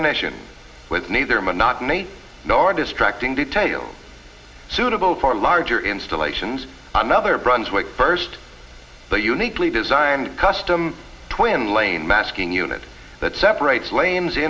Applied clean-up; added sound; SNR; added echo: none; none; none; reverberation time 1.3 s.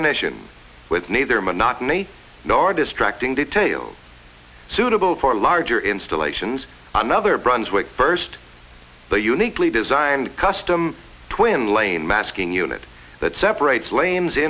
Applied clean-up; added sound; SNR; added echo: none; none; none; none.